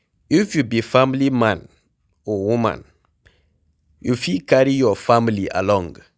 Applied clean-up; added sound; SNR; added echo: none; none; none; none.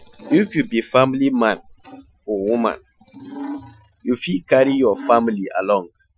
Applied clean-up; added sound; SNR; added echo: classical method Wiener filter.